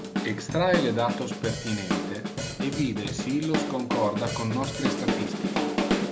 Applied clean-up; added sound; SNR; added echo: none; Drum kit; 0 dB; none.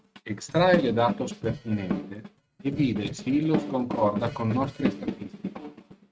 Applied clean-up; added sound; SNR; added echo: neural mask model RNNoise.